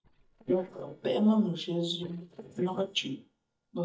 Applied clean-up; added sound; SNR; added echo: neural mask model DeepFilterNet 3.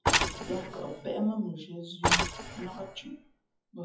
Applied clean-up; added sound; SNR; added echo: classical method WPE with log-MMSE.